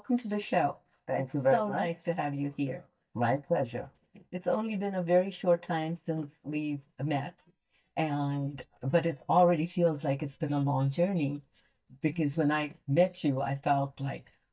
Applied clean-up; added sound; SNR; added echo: neural mask model DeepFilterNet 3.